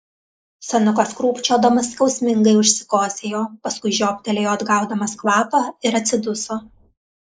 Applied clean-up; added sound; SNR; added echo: neural mask model Resemble Enhance denoiser.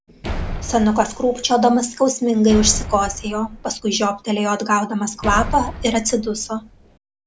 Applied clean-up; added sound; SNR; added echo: none; Slam; 10 dB; none.